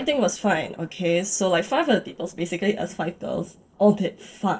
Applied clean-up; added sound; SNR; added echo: neural separator model SepFormer DNS4.